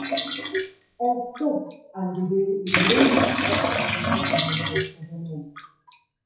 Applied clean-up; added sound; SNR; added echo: classical method WPE with log-MMSE.